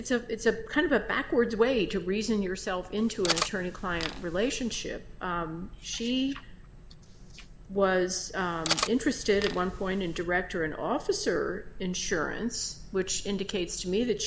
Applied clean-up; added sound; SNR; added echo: none; Cutlery, silverware; 6 dB; none.